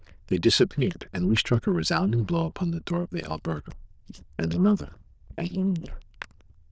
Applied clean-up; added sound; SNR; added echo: neural diffusion model UNIVERSE++.